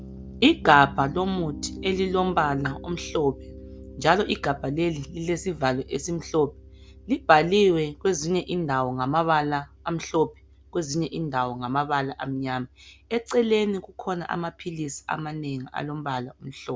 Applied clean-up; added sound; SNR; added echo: none; Piano; 17 dB; none.